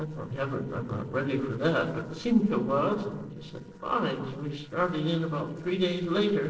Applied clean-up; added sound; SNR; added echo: neural separator model SepFormer DNS4.